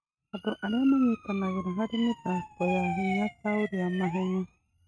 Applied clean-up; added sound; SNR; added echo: neural mask model RNNoise.